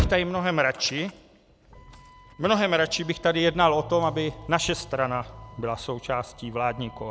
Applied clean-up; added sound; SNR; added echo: none; Slam / Engine starting; 11 dB; none.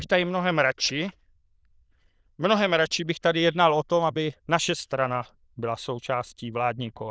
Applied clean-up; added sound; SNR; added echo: neural diffusion model UNIVERSE++.